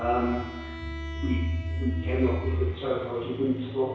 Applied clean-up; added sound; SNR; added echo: none; Bowed string instrument; 16 dB; reverberation time 1.1 s.